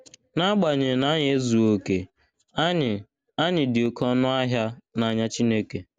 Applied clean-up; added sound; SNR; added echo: none; none; none; none.